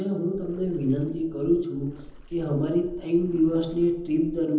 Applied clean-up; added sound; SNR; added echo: none; Water / Splash, splatter; 18 dB; reverberation time 0.9 s.